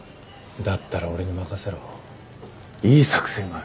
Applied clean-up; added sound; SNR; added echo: none; none; none; none.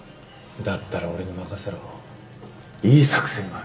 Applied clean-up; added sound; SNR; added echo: none; none; none; reverberation time 0.9 s.